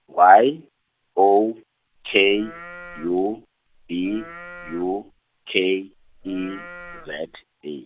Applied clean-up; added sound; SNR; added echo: none; Livestock, farm animals, working animals; 19 dB; none.